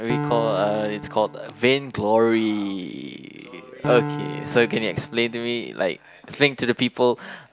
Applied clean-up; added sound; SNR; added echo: none; Piano; 11 dB; none.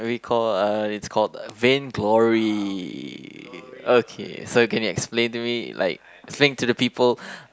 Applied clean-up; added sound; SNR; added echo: none; none; none; none.